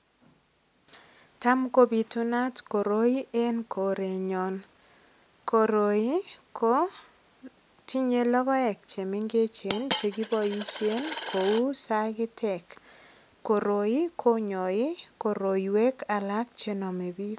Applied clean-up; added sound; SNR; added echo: none; Coin (dropping); 6 dB; none.